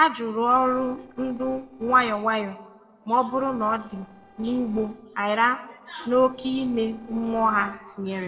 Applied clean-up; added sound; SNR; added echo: neural separator model SepFormer DNS4.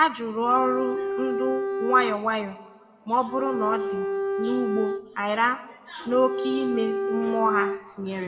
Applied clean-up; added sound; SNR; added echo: none; Bowed string instrument; 2 dB; reverberation time 1.0 s.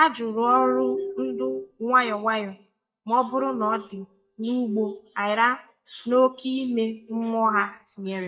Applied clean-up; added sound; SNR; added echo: neural mask model DeepFilterNet 3.